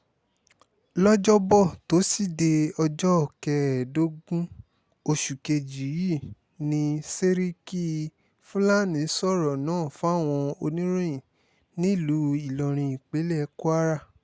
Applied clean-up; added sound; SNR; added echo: none; none; none; none.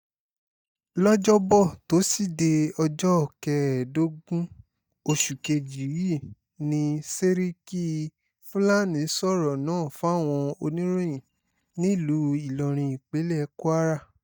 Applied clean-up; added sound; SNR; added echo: neural mask model DeepFilterNet 3.